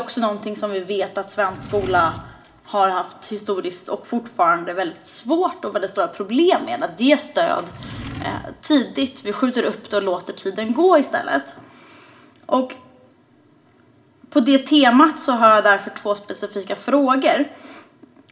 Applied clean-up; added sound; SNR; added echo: none; Drawer open or close; 15 dB; reverberation time 0.4 s.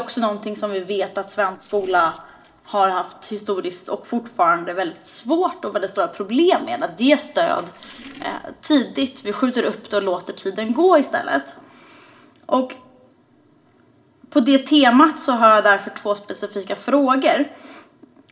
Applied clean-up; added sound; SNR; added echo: neural separator model SepFormer DNS4.